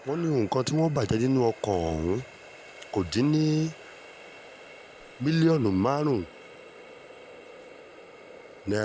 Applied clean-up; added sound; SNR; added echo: none; Water tap, faucet; 19 dB; none.